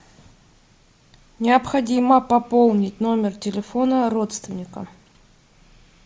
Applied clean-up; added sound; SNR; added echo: none; none; none; none.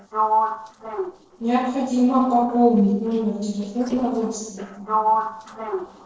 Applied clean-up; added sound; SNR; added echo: neural separator model SepFormer DNS4.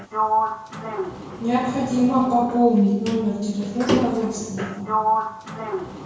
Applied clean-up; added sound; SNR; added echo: none; Sliding door; 4 dB; reverberation time 0.9 s.